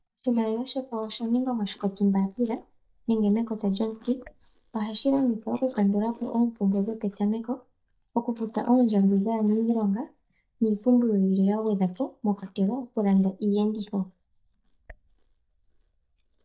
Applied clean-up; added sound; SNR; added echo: neural mask model DeepFilterNet 3.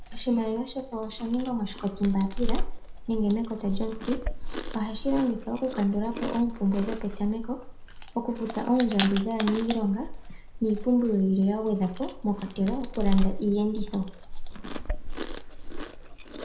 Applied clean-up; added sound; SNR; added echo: none; Chewing, mastication; 3 dB; reverberation time 0.4 s.